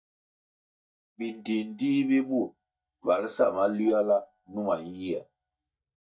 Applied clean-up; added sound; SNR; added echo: neural mask model DeepFilterNet 3.